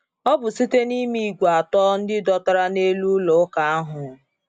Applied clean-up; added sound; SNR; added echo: none; none; none; none.